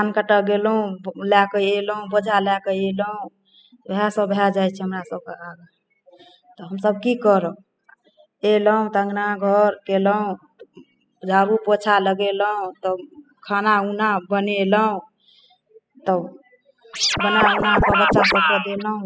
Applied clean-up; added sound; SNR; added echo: classical method spectral subtraction.